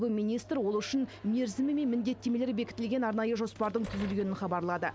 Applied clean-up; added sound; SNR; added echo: none; Door; 17 dB; none.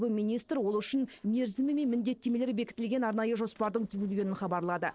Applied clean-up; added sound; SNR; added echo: neural separator model SepFormer DNS4.